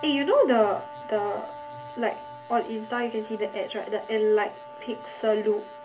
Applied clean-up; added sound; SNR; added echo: none; Brass instrument; 15 dB; reverberation time 0.3 s.